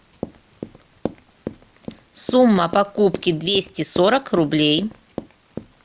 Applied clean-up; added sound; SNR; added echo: none; Run; 13 dB; none.